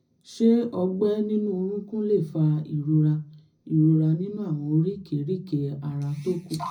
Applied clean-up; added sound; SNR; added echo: none; none; none; reverberation time 0.4 s.